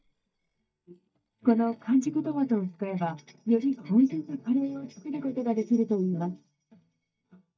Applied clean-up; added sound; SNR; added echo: neural mask model DeepFilterNet 3.